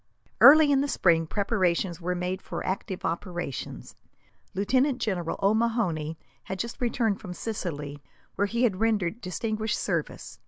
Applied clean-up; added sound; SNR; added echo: none; none; none; none.